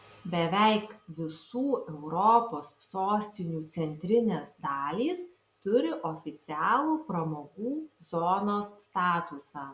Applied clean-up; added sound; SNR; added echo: none; none; none; none.